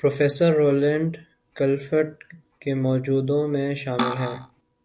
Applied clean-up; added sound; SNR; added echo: none; Cutlery, silverware; 5 dB; none.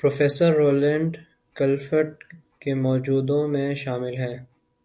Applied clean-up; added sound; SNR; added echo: none; none; none; none.